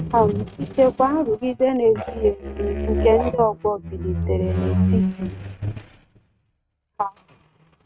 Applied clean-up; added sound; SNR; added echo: neural mask model RNNoise.